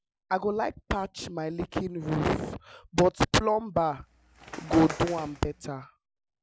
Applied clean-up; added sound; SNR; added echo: none; Bird; 15 dB; none.